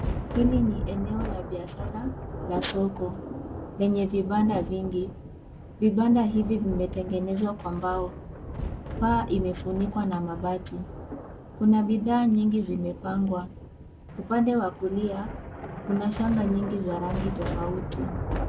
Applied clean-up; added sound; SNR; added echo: none; Thunder; 7 dB; none.